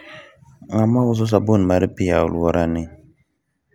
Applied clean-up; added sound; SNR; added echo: none; none; none; none.